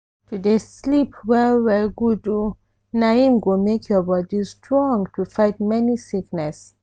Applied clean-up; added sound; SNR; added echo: none; none; none; none.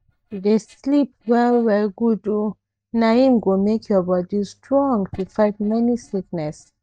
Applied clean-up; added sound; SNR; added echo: neural mask model DeepFilterNet 3.